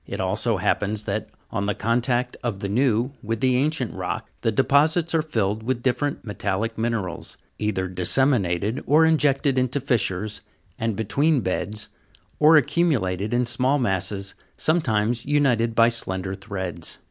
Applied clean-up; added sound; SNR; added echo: none; none; none; none.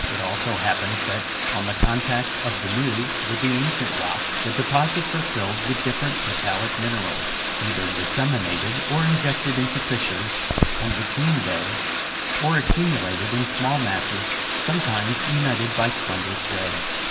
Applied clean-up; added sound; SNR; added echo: none; Bathtub (filling or washing); 0 dB; reverberation time 2.1 s.